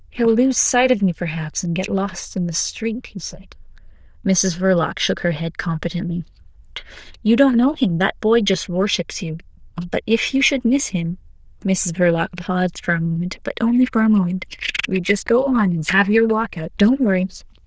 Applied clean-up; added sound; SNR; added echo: neural diffusion model UNIVERSE++.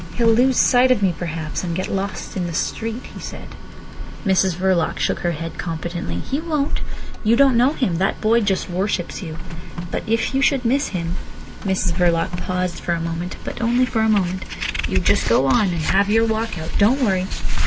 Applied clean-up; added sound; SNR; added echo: none; Printer; 18 dB; none.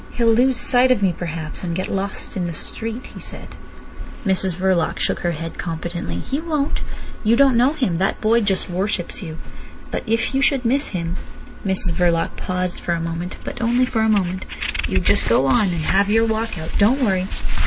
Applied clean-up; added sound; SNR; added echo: none; none; none; none.